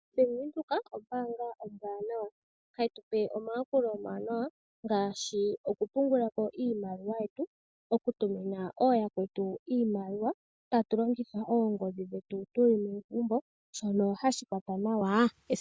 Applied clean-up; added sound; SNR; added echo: none; none; none; none.